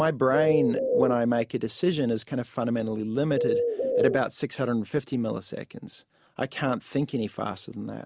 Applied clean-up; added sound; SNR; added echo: none; Bird; -2 dB; none.